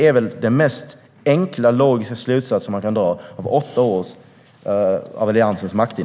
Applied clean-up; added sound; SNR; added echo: none; none; none; none.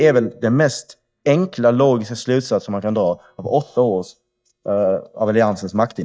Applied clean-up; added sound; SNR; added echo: neural mask model DeepFilterNet 3.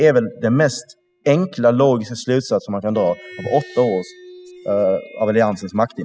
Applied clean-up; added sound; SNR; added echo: classical method spectral subtraction.